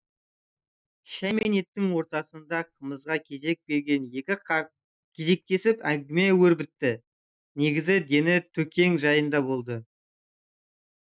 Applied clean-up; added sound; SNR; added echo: neural mask model Resemble Enhance denoiser.